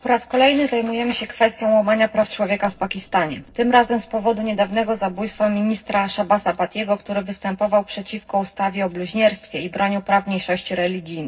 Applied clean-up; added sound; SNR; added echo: neural separator model SepFormer DNS4.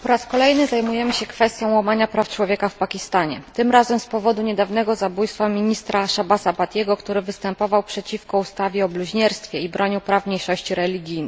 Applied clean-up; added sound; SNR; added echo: none; none; none; none.